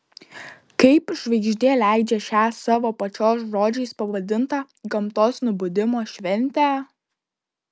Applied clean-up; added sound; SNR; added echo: none; none; none; none.